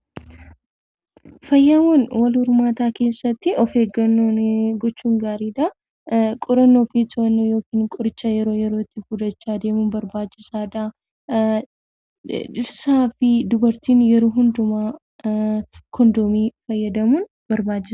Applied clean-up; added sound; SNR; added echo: none; none; none; none.